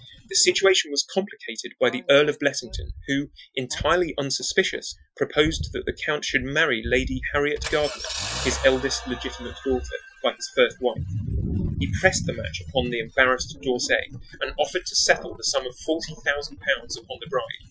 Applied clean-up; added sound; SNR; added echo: classical method Wiener filter.